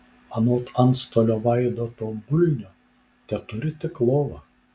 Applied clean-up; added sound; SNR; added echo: none; none; none; none.